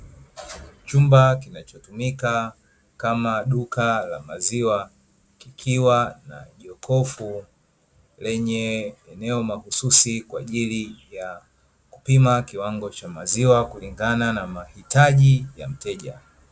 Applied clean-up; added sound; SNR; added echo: none; none; none; none.